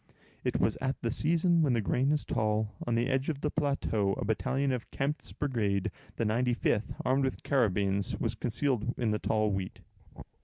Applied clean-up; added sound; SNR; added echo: none; none; none; none.